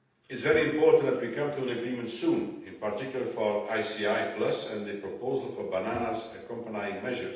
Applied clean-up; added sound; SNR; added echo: neural separator model SepFormer DNS4.